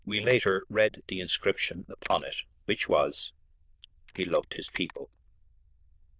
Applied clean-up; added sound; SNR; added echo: neural diffusion model UNIVERSE++.